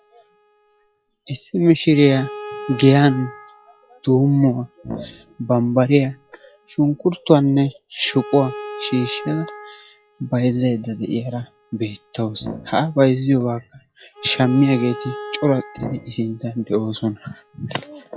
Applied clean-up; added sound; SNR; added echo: classical method log-MMSE.